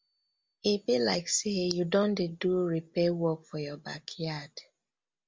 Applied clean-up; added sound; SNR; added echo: none; none; none; none.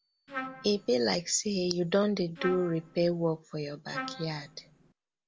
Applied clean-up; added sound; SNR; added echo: none; Trumpet; 12 dB; none.